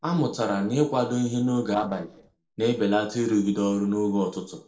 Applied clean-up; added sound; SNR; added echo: neural separator model SepFormer DNS4.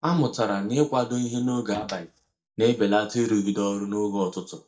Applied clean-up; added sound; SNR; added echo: neural mask model DeepFilterNet 3.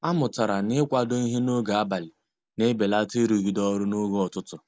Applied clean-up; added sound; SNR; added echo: none; none; none; none.